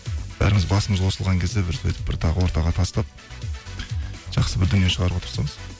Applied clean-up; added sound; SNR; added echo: none; none; none; none.